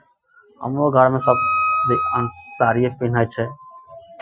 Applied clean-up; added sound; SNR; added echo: classical method Wiener filter.